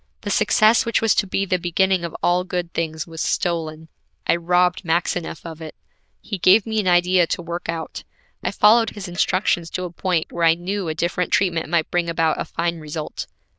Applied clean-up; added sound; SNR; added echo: neural diffusion model UNIVERSE++.